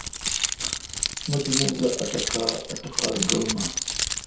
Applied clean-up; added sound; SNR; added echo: none; Keys jangling; -1 dB; reverberation time 0.6 s.